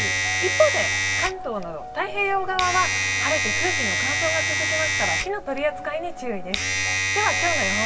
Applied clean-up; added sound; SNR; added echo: none; Domestic sounds, home sounds; -2 dB; reverberation time 1.6 s.